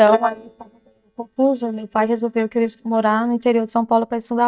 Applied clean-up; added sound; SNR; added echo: neural mask model DeepFilterNet 3.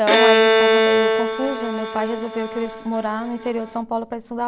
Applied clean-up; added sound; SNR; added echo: none; Bowed string instrument; -4 dB; none.